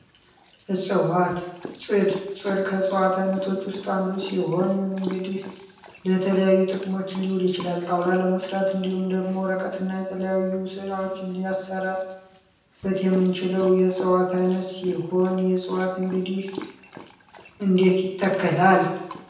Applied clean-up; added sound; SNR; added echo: none; Dog; 20 dB; reverberation time 0.9 s.